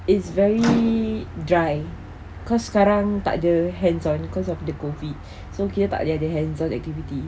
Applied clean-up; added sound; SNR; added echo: none; Microwave oven; 12 dB; none.